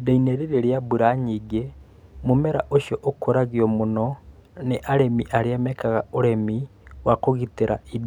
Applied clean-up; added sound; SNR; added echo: none; none; none; none.